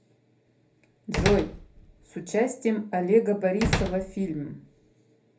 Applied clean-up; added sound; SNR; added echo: none; Slam; 5 dB; reverberation time 0.3 s.